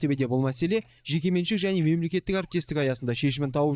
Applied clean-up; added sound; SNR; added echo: neural mask model DeepFilterNet 3.